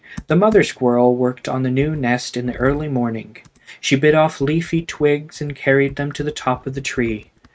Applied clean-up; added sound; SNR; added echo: neural mask model RNNoise.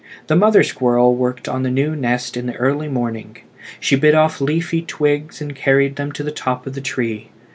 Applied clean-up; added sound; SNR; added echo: none; none; none; none.